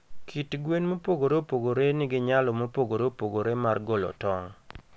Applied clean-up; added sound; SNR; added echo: none; none; none; none.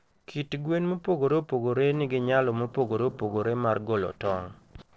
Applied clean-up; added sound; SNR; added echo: neural separator model SepFormer DNS4.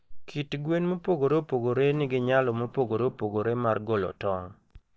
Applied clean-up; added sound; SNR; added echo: neural mask model DeepFilterNet 3.